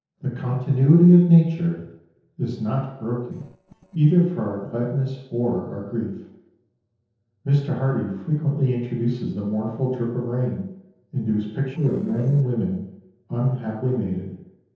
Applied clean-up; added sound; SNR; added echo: neural separator model SepFormer DNS4.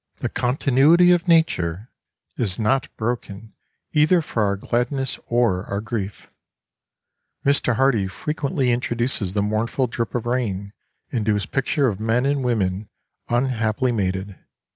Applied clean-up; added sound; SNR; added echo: none; none; none; none.